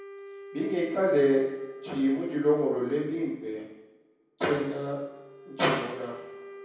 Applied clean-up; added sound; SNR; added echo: none; Wind instrument, woodwind instrument; 18 dB; reverberation time 0.9 s.